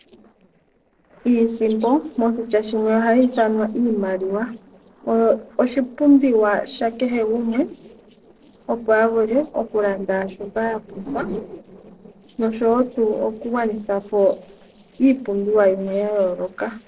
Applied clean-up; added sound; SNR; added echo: neural separator model SepFormer DNS4.